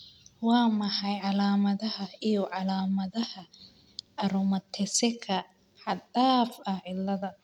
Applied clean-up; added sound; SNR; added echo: none; none; none; none.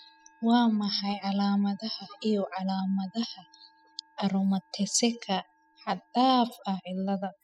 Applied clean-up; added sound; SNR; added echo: classical method spectral subtraction.